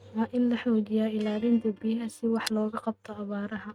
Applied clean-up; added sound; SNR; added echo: neural mask model RNNoise.